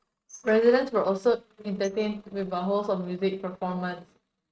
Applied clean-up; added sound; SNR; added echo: neural mask model RNNoise.